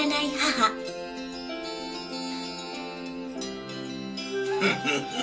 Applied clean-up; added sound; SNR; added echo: none; none; none; reverberation time 0.3 s.